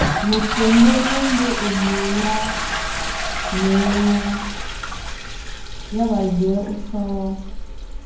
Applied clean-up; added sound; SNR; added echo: none; Toilet flush; 3 dB; reverberation time 0.9 s.